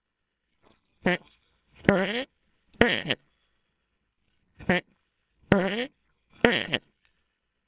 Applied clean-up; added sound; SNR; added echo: neural separator model SepFormer WHAMR!.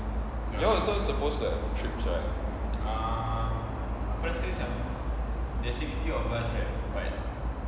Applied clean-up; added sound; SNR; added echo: none; none; none; none.